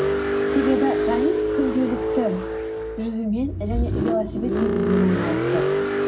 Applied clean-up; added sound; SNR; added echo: none; Car; -2 dB; reverberation time 0.4 s.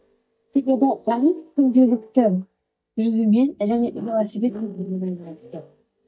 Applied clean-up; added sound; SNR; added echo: neural mask model DeepFilterNet 3.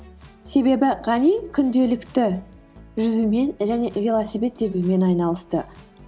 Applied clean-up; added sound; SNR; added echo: none; none; none; none.